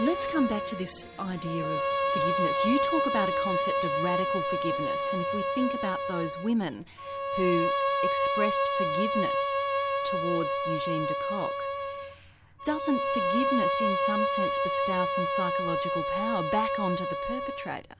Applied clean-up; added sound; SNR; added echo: none; Bowed string instrument; -4 dB; none.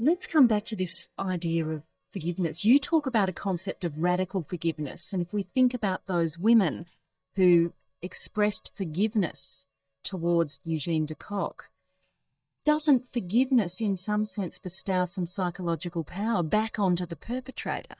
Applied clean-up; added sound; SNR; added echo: neural mask model DeepFilterNet 3.